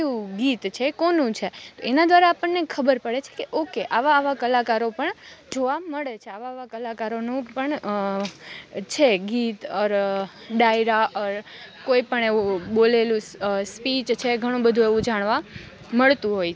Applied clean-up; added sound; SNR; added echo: none; none; none; none.